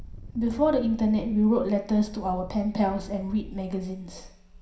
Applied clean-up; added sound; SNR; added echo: none; Engine; 15 dB; reverberation time 0.5 s.